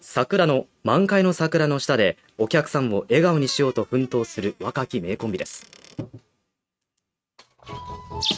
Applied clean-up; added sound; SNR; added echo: neural mask model RNNoise.